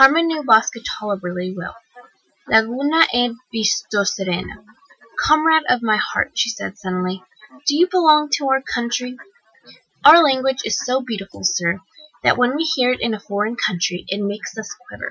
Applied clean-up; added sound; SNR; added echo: classical method Wiener filter.